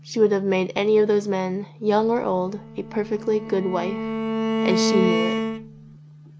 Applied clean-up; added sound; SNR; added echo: none; Bowed string instrument; 2 dB; none.